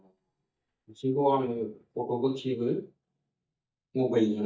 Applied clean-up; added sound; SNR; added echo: neural mask model DeepFilterNet 3.